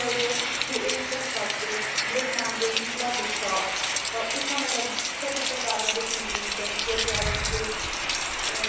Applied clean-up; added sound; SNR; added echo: none; Rain; -5 dB; reverberation time 1.1 s.